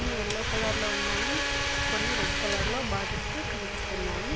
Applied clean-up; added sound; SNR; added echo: none; Domestic sounds, home sounds; -2 dB; none.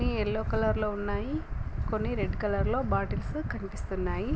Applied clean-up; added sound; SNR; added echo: none; none; none; none.